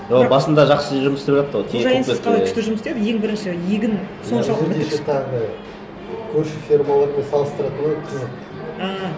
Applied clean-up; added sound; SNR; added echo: none; none; none; none.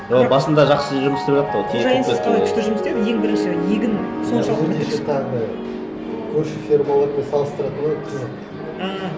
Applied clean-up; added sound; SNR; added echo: none; Piano; 6 dB; none.